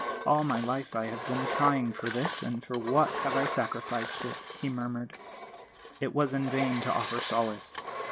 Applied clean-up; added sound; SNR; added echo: none; Engine; 6 dB; none.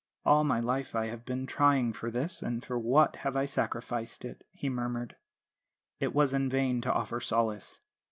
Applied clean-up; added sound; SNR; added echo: none; none; none; none.